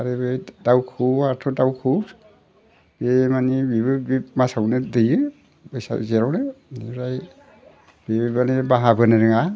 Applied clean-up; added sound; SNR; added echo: none; none; none; none.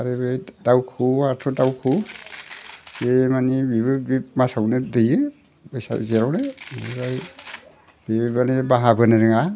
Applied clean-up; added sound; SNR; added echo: none; Domestic sounds, home sounds; 19 dB; none.